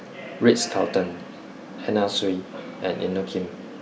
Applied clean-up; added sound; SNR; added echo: none; none; none; none.